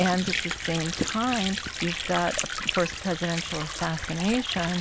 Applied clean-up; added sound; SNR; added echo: none; Sink (filling or washing) / Water; 4 dB; none.